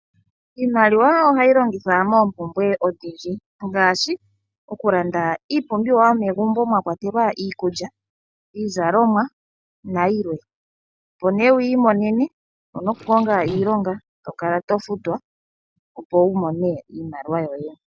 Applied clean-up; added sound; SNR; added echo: none; Liquid; 12 dB; none.